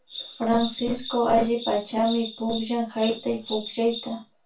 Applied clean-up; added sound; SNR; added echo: none; Bird vocalization, bird call, bird song; 13 dB; reverberation time 0.2 s.